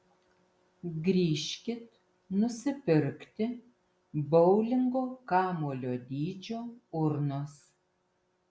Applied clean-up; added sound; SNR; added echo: none; none; none; none.